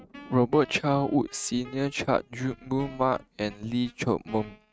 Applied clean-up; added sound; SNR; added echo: neural mask model RNNoise.